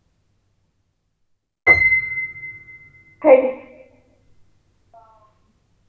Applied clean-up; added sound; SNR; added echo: none; Piano; 1 dB; reverberation time 1.0 s.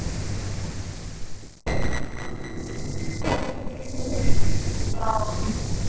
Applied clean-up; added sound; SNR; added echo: neural separator model SepFormer DNS4.